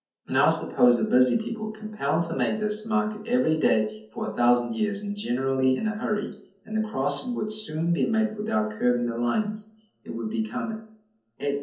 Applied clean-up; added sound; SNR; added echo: none; none; none; reverberation time 0.5 s.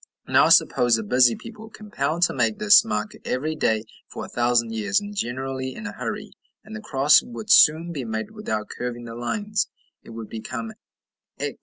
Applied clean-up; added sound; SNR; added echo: none; none; none; none.